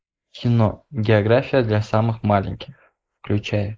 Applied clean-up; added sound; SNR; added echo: neural mask model Resemble Enhance denoiser.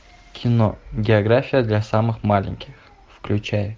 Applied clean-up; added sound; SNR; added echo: none; none; none; none.